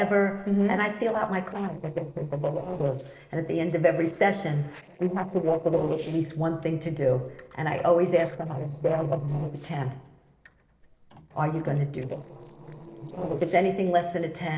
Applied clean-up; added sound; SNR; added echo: neural separator model SepFormer DNS4.